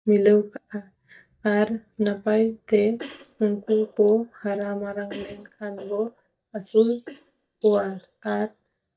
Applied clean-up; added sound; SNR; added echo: neural mask model DeepFilterNet 3.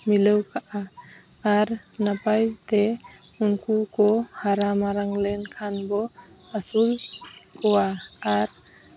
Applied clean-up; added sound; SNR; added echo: none; none; none; none.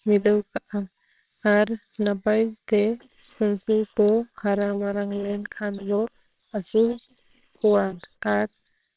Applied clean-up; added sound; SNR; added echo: neural separator model SepFormer WHAMR!.